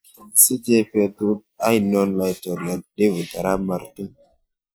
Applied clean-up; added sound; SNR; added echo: neural mask model Resemble Enhance denoiser.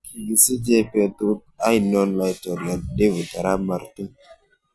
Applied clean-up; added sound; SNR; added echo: none; none; none; none.